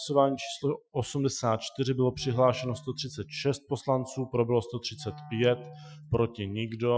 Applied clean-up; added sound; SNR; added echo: classical method Wiener filter.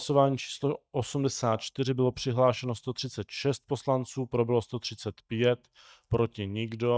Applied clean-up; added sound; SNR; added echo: neural mask model DeepFilterNet 3.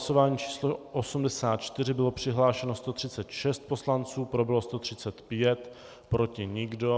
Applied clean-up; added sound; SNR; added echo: none; none; none; none.